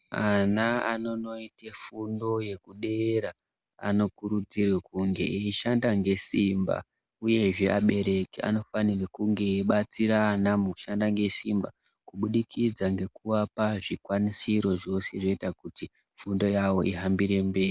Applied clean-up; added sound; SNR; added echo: none; none; none; none.